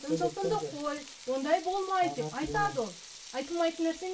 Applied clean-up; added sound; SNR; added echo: none; Frying (food); 16 dB; reverberation time 0.2 s.